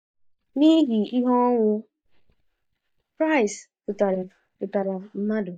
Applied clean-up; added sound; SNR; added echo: neural mask model DeepFilterNet 3.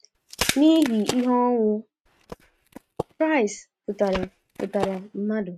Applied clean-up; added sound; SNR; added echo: neural mask model RNNoise.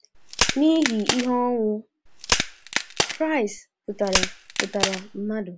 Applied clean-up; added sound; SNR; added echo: none; Crack; 1 dB; none.